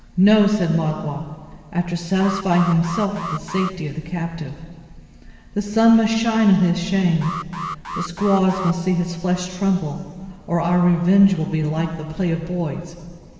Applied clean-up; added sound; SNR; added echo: none; Alarm; 10 dB; reverberation time 2.1 s.